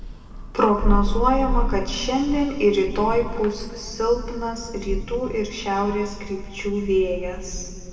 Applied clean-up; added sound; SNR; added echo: none; Thunder; 3 dB; reverberation time 2.1 s.